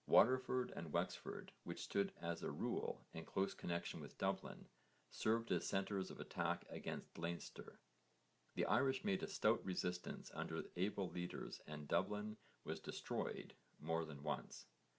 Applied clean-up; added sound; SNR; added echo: none; none; none; none.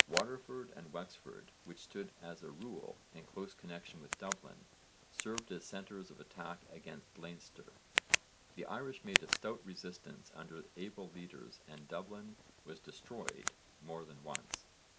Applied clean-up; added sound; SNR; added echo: none; Tick; -3 dB; none.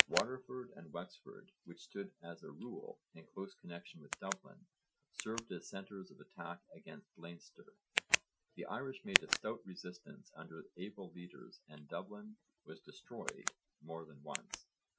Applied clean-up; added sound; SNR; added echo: classical method Wiener filter.